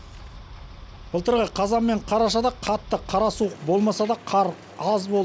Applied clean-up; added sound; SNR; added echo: none; none; none; none.